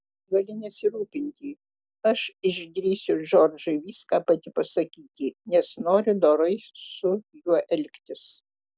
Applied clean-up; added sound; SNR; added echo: none; none; none; none.